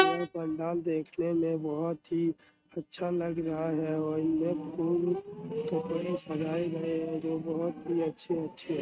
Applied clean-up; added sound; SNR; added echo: neural mask model RNNoise.